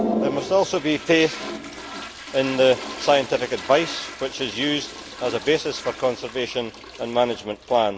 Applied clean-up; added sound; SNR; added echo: none; Toilet flush; 10 dB; none.